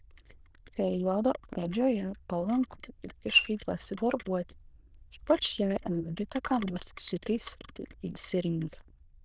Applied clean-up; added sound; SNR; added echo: neural diffusion model UNIVERSE++.